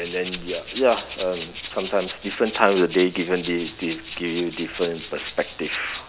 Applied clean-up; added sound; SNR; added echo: none; Rattle (instrument); 12 dB; none.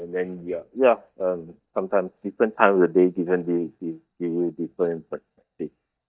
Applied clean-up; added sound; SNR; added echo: neural mask model DeepFilterNet 3.